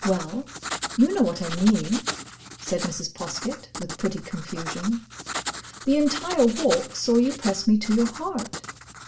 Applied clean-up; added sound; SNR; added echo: none; Writing; 10 dB; reverberation time 0.3 s.